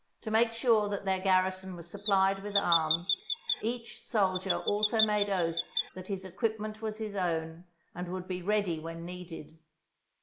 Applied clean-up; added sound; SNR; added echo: neural mask model Resemble Enhance denoiser.